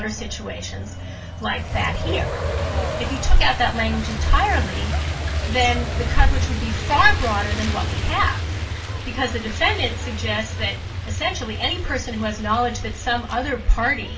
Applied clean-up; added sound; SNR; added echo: none; Truck; 3 dB; reverberation time 0.2 s.